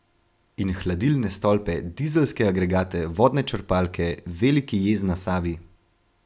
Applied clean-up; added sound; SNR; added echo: none; none; none; none.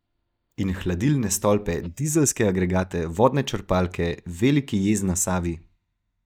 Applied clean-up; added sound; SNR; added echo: neural mask model DeepFilterNet 3.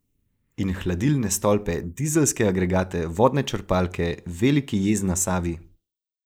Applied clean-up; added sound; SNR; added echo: neural mask model Resemble Enhance denoiser.